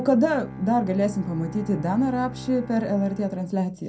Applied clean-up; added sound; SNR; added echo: none; Bowed string instrument; 14 dB; reverberation time 0.2 s.